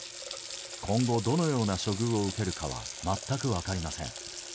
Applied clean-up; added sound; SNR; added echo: none; Water tap, faucet; 9 dB; none.